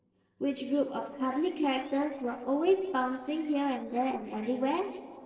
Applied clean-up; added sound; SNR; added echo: neural separator model SepFormer DNS4.